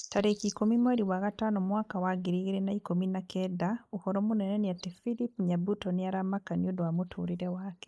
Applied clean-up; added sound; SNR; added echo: neural mask model DeepFilterNet 3.